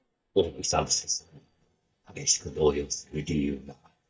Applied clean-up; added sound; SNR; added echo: neural mask model DeepFilterNet 3.